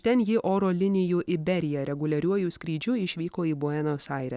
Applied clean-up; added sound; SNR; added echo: none; none; none; none.